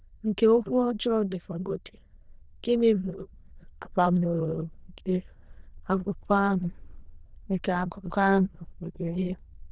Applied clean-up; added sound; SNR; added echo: neural diffusion model UNIVERSE++.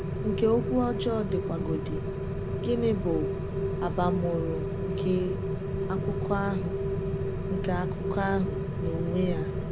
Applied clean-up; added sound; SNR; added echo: none; Rain; -1 dB; none.